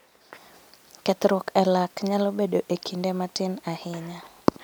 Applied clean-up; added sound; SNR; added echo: none; none; none; none.